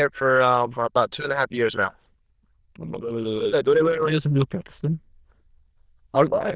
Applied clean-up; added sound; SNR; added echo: neural diffusion model UNIVERSE++.